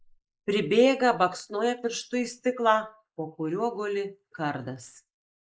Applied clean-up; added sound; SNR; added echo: neural mask model Resemble Enhance denoiser.